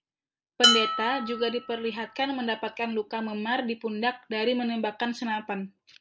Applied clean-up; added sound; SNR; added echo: none; Dishes, pots, and pans; 1 dB; none.